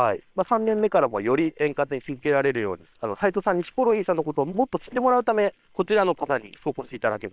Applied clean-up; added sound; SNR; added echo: neural separator model SepFormer WHAM!.